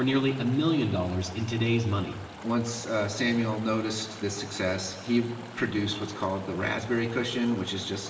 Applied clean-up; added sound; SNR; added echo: none; Chatter / Stream; 15 dB; reverberation time 1.1 s.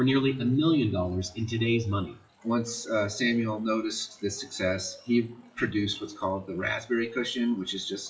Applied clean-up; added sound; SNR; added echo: classical method WPE with log-MMSE.